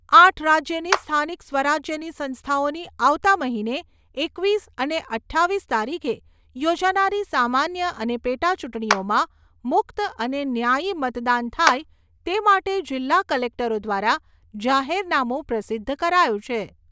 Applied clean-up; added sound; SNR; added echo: none; Clapping; 8 dB; none.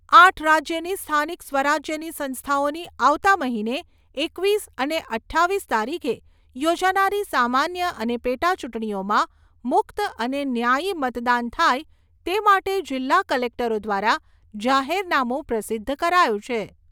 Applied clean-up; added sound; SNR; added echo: none; none; none; none.